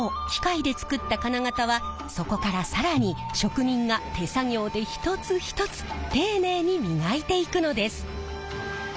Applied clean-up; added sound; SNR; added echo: none; Drum; 19 dB; none.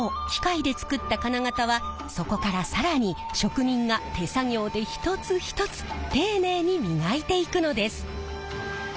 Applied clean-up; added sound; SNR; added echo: none; none; none; none.